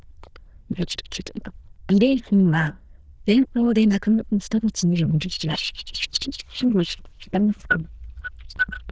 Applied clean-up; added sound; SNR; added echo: neural diffusion model UNIVERSE++.